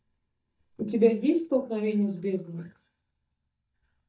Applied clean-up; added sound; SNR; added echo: neural mask model DeepFilterNet 3.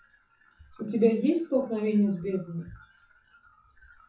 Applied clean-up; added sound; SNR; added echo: classical method WPE with log-MMSE.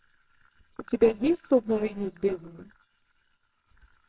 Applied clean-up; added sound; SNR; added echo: neural separator model SepFormer WHAMR!.